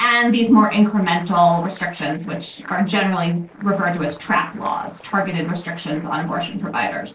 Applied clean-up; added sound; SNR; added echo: neural separator model SepFormer DNS4.